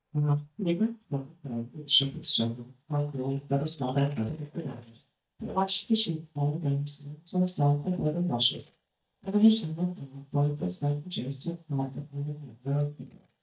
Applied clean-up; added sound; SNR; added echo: neural mask model DeepFilterNet 3.